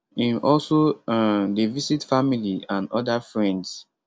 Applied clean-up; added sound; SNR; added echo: none; none; none; none.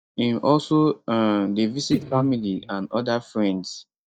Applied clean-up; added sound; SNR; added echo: neural mask model DeepFilterNet 3.